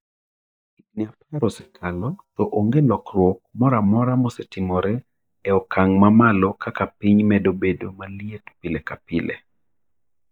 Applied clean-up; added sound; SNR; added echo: neural mask model DeepFilterNet 3.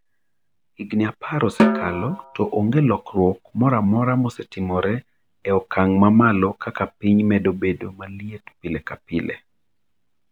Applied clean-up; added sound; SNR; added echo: none; Snare drum; 4 dB; none.